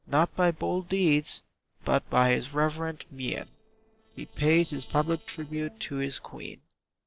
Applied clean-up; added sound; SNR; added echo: neural separator model SepFormer DNS4.